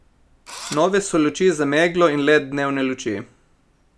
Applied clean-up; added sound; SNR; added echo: none; Engine / Drill; 15 dB; none.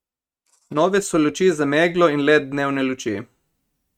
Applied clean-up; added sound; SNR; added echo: neural mask model RNNoise.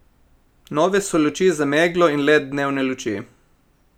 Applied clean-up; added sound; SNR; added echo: none; none; none; none.